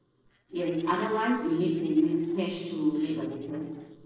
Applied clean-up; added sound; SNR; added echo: neural separator model SepFormer DNS4.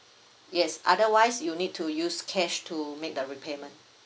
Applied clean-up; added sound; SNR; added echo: none; none; none; none.